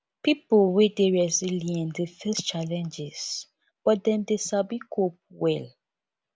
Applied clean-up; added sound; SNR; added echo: none; none; none; none.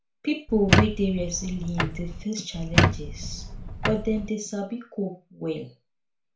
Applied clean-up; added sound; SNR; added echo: none; Squeak; -3 dB; reverberation time 0.3 s.